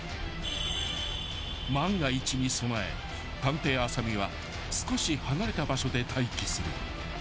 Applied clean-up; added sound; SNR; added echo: none; none; none; none.